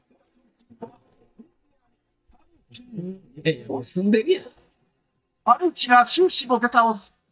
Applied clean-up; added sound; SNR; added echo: neural mask model DeepFilterNet 3.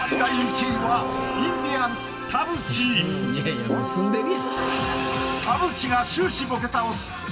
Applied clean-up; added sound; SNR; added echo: none; Keyboard (musical); 5 dB; reverberation time 2.9 s.